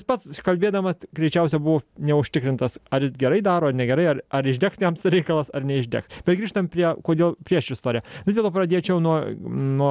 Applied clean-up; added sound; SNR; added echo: none; none; none; none.